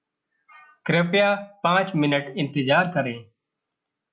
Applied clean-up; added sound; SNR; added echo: none; none; none; none.